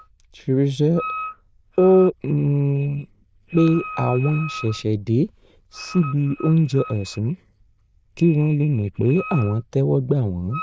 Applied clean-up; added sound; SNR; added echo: neural diffusion model UNIVERSE++.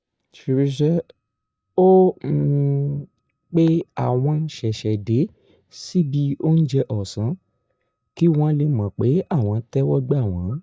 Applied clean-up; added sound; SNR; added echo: neural mask model DeepFilterNet 3.